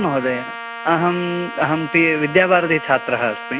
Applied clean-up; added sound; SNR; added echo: none; Trumpet; 12 dB; none.